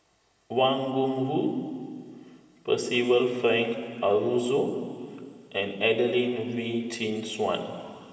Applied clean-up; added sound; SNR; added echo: none; none; none; reverberation time 2.7 s.